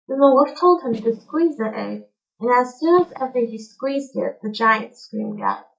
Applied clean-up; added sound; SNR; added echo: neural mask model DeepFilterNet 3.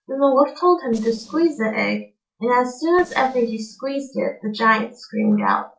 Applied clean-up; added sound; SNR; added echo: neural separator model SepFormer DNS4.